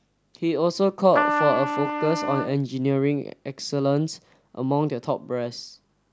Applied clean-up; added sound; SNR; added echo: none; Trumpet; 2 dB; none.